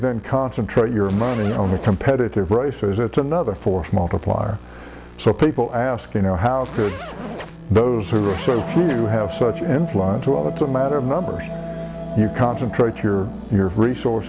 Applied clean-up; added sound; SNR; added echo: none; Zipper (clothing); 12 dB; none.